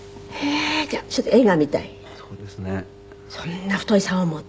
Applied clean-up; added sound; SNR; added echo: none; none; none; none.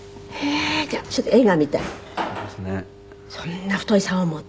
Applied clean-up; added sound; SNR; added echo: none; Drawer open or close; 11 dB; none.